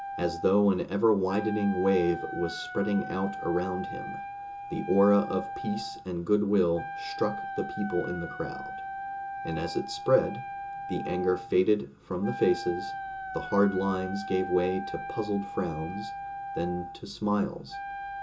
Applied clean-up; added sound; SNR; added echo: none; Wind instrument, woodwind instrument; 9 dB; reverberation time 0.2 s.